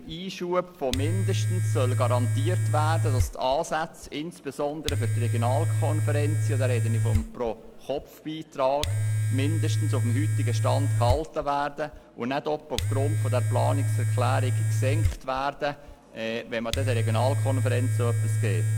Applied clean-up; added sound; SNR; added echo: none; Domestic sounds, home sounds; -4 dB; none.